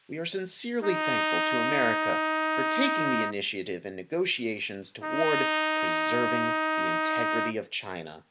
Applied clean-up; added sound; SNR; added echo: none; Trumpet; -3 dB; none.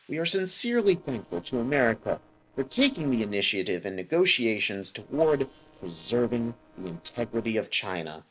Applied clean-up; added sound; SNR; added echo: neural separator model SepFormer DNS4.